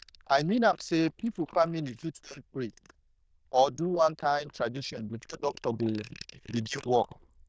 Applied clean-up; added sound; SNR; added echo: neural diffusion model UNIVERSE++.